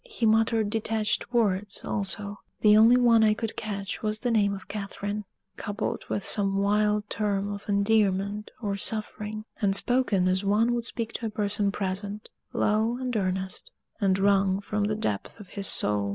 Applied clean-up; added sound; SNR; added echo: none; none; none; none.